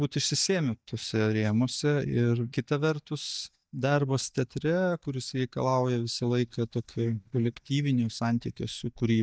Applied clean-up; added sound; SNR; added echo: neural mask model DeepFilterNet 3.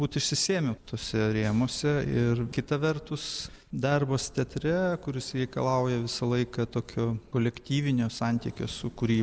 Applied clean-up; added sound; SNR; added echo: none; none; none; none.